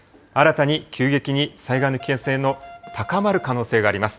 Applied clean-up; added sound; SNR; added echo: none; Wind instrument, woodwind instrument; 19 dB; none.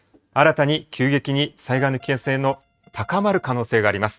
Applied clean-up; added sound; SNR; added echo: neural mask model RNNoise.